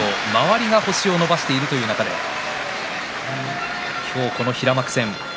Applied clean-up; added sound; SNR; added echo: none; none; none; none.